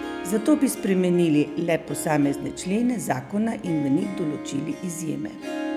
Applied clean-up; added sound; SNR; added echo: none; Harp; 11 dB; none.